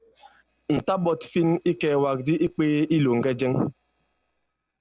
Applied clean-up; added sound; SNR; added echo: neural separator model SepFormer DNS4.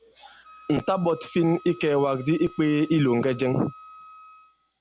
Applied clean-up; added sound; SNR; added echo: none; Wind instrument, woodwind instrument + Rattle (instrument); 19 dB; none.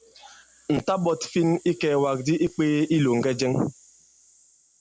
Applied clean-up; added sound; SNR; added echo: neural mask model Resemble Enhance denoiser.